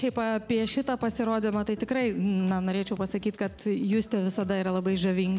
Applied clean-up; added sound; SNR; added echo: none; none; none; none.